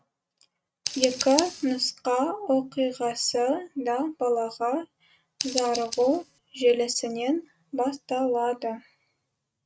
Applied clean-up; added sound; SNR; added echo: neural mask model RNNoise.